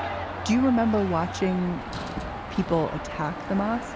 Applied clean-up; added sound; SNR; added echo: none; Car passing by / Traffic noise, roadway noise / Engine; 9 dB; none.